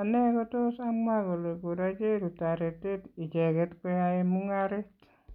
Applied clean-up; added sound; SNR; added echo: none; none; none; none.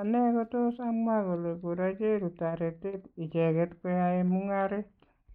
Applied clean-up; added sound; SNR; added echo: neural mask model DeepFilterNet 3.